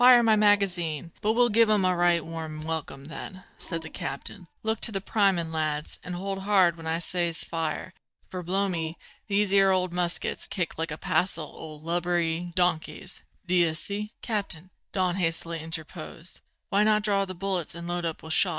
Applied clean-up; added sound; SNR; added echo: neural mask model DeepFilterNet 3.